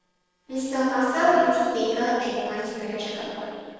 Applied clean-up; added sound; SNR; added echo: neural separator model SepFormer DNS4.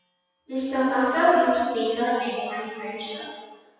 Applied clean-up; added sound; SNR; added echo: classical method WPE with log-MMSE.